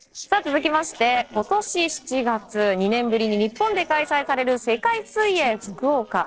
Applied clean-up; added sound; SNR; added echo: neural separator model SepFormer DNS4.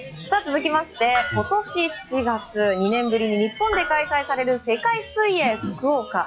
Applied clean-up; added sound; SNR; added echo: classical method log-MMSE.